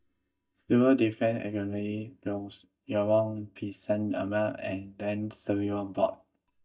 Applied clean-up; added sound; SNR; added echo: neural mask model DeepFilterNet 3.